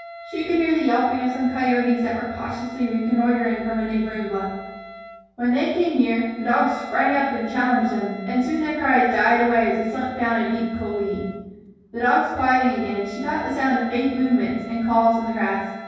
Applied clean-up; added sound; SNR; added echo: none; Wind instrument, woodwind instrument; 17 dB; reverberation time 1.3 s.